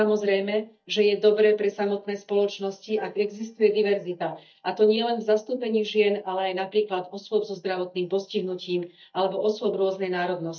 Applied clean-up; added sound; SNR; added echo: neural mask model DeepFilterNet 3.